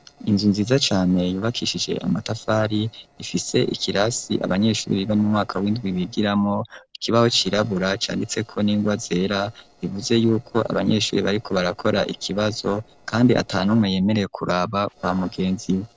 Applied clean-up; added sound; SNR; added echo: neural separator model SepFormer DNS4.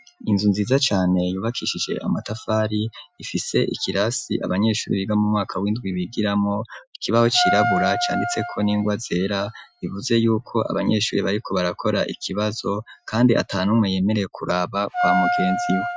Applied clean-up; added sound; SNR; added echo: classical method Wiener filter.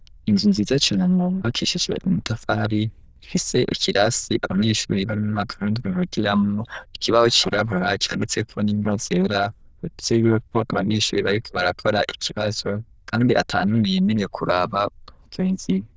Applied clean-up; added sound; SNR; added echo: neural diffusion model UNIVERSE++.